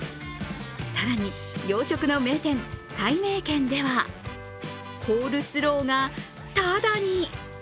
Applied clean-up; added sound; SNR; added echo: none; none; none; none.